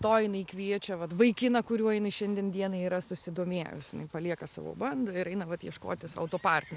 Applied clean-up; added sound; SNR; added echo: none; none; none; none.